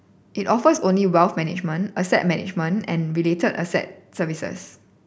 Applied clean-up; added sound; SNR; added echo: none; none; none; none.